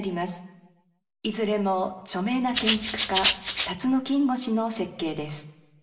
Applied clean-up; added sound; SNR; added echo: none; Rattle (instrument); -1 dB; reverberation time 0.9 s.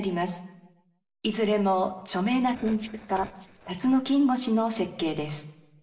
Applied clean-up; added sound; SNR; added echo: neural separator model SepFormer DNS4.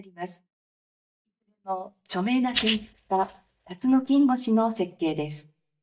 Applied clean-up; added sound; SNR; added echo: neural mask model DeepFilterNet 3.